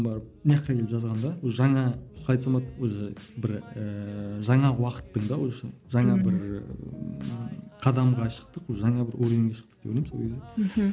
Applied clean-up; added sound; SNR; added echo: none; none; none; none.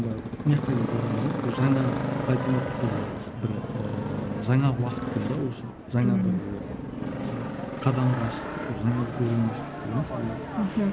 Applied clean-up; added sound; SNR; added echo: none; Motorcycle; 5 dB; none.